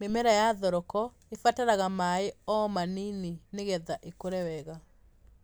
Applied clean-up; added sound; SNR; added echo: none; none; none; none.